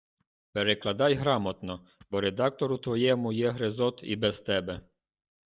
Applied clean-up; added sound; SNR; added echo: neural mask model DeepFilterNet 3.